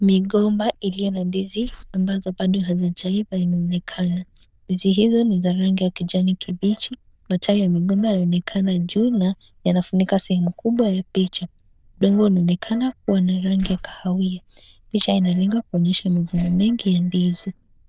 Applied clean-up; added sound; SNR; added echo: neural diffusion model UNIVERSE++.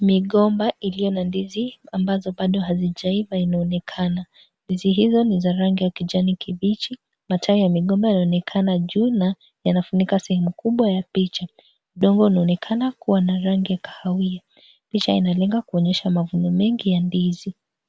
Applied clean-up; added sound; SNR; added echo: none; none; none; none.